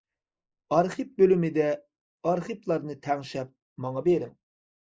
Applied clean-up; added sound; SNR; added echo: neural mask model Resemble Enhance denoiser.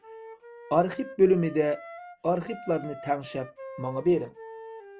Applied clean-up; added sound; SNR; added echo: none; Wind instrument, woodwind instrument; 15 dB; none.